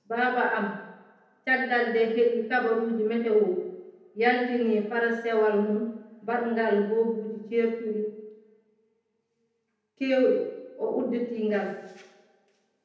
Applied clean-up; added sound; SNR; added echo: none; none; none; reverberation time 0.9 s.